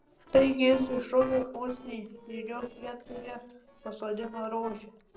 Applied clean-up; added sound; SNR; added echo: neural separator model SepFormer DNS4.